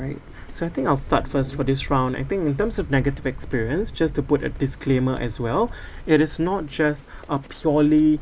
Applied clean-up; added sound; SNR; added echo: none; Livestock, farm animals, working animals; 12 dB; none.